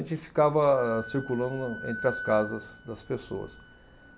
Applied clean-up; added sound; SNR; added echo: none; Wind instrument, woodwind instrument; 13 dB; none.